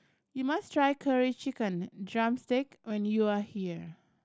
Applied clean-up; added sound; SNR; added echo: none; none; none; none.